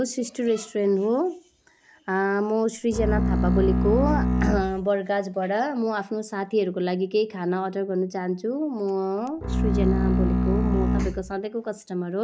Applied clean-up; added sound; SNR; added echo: none; Bowed string instrument; -3 dB; none.